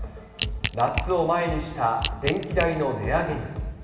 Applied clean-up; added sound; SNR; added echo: none; Crack / Crushing; 8 dB; reverberation time 1.2 s.